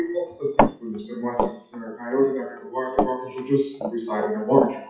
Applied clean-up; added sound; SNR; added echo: classical method WPE with log-MMSE.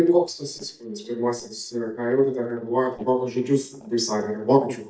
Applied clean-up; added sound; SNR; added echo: neural mask model DeepFilterNet 3.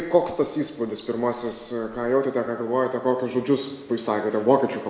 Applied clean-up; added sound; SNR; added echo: none; none; none; none.